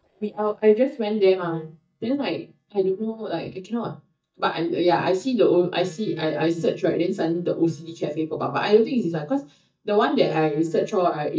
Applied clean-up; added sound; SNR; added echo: neural mask model DeepFilterNet 3.